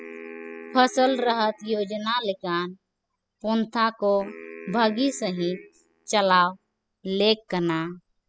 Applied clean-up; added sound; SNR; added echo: classical method spectral subtraction.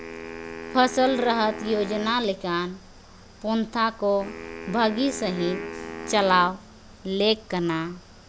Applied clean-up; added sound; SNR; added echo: none; Wind instrument, woodwind instrument; 12 dB; none.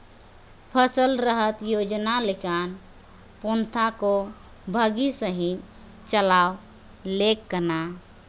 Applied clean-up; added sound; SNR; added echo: none; none; none; none.